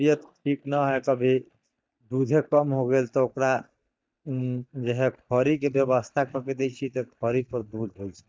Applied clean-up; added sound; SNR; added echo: neural mask model DeepFilterNet 3.